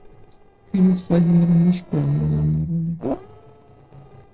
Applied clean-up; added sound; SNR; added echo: neural separator model SepFormer DNS4.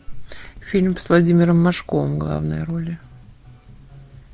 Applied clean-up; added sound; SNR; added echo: none; none; none; none.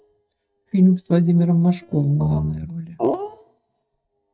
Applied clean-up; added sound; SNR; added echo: neural mask model DeepFilterNet 3.